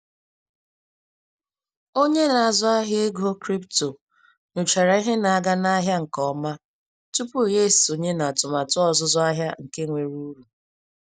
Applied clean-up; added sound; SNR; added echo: none; none; none; none.